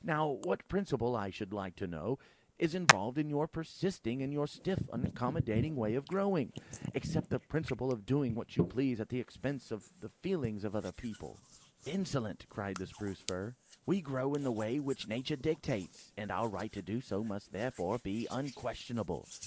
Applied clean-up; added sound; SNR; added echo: none; Hands; 6 dB; none.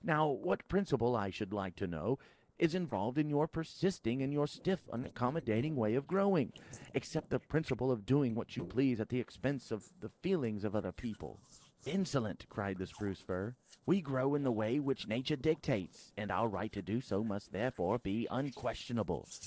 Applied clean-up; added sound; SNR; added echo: neural separator model SepFormer DNS4.